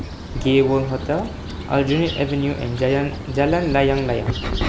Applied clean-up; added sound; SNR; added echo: none; Bird vocalization, bird call, bird song; 7 dB; none.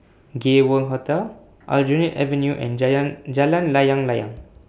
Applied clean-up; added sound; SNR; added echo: none; none; none; none.